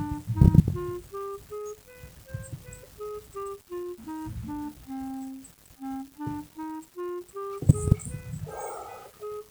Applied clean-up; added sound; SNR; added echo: none; Wind instrument, woodwind instrument; 9 dB; none.